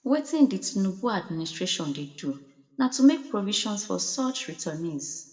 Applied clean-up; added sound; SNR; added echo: none; none; none; reverberation time 0.8 s.